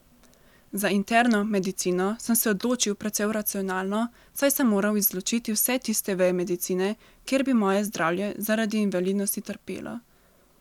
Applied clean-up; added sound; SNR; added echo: none; none; none; none.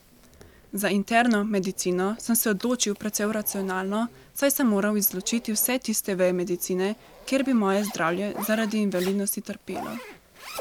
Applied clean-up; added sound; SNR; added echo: none; Zipper (clothing); 19 dB; none.